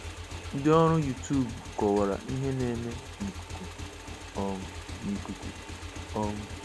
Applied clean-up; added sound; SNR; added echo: none; Motorcycle / Engine; 9 dB; none.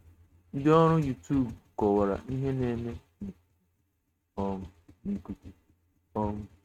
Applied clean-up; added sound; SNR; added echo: neural mask model RNNoise.